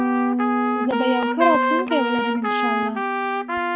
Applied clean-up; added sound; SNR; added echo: none; Bass guitar + Trumpet; -4 dB; none.